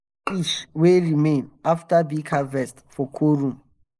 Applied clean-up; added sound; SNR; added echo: neural mask model Resemble Enhance denoiser.